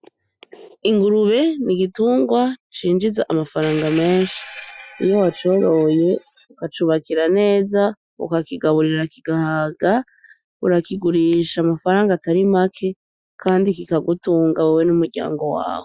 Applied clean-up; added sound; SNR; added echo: classical method Wiener filter.